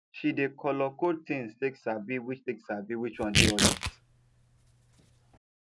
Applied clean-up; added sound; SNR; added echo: none; Tearing; -4 dB; none.